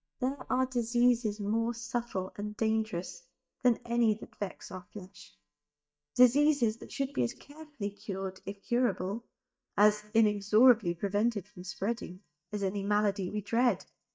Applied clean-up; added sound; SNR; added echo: neural mask model DeepFilterNet 3.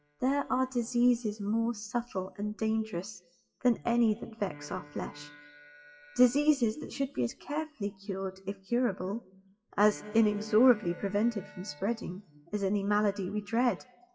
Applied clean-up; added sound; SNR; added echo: classical method WPE with log-MMSE.